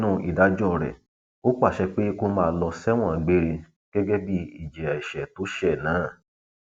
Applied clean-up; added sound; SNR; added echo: none; none; none; none.